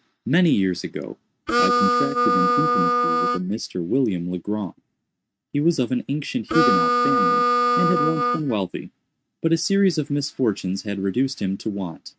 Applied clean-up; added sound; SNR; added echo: neural mask model RNNoise.